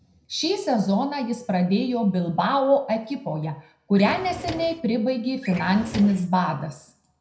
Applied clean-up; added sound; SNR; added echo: none; Drawer open or close; 13 dB; reverberation time 0.5 s.